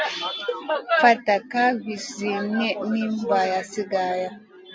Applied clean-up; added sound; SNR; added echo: none; Cowbell; 13 dB; none.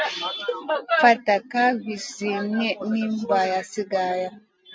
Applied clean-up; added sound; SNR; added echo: neural mask model RNNoise.